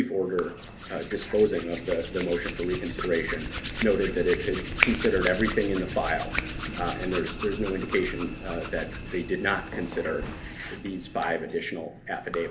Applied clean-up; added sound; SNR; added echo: none; Hands; 5 dB; reverberation time 0.3 s.